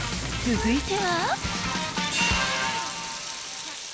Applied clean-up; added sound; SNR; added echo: none; Hi-hat + Frying (food); 6 dB; none.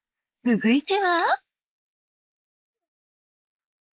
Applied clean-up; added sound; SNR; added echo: neural mask model Resemble Enhance denoiser.